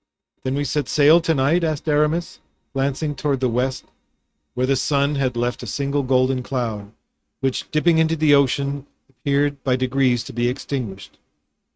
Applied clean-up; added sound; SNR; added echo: neural mask model RNNoise.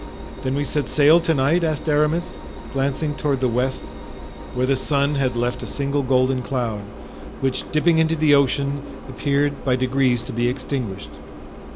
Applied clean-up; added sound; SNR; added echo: none; Engine; 12 dB; none.